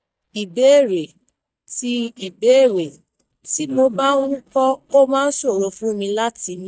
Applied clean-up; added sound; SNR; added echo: neural mask model DeepFilterNet 3.